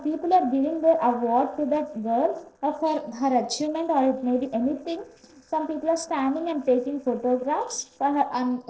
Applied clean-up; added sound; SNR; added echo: neural separator model SepFormer DNS4.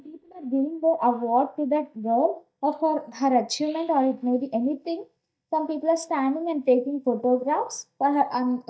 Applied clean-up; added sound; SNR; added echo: neural mask model DeepFilterNet 3.